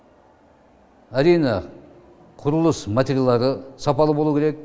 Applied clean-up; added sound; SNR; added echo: none; none; none; none.